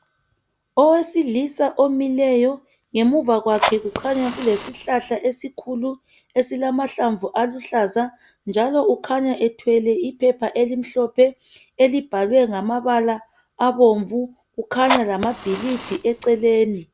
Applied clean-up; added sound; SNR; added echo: none; Fire; 7 dB; none.